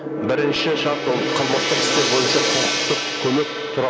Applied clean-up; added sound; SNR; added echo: none; Gong; -1 dB; none.